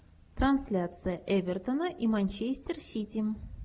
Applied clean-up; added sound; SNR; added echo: none; none; none; none.